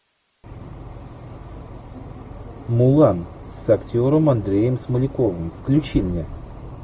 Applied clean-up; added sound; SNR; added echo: none; none; none; none.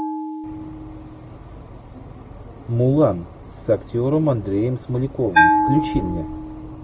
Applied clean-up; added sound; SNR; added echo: none; Bell; 2 dB; none.